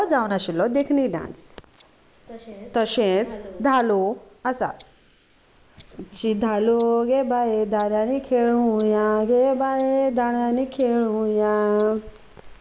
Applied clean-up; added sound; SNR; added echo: neural mask model Resemble Enhance denoiser.